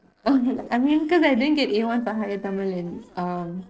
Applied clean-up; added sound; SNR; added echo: neural separator model SepFormer DNS4.